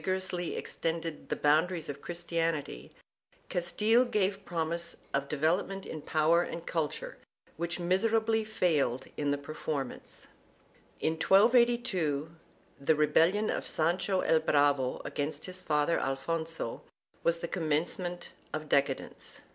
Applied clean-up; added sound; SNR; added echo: none; none; none; none.